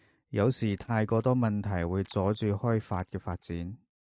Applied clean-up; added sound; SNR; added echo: neural mask model RNNoise.